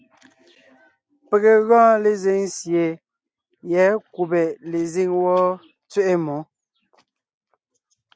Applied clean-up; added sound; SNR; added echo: none; none; none; none.